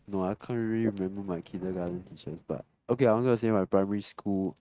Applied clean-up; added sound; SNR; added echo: neural mask model RNNoise.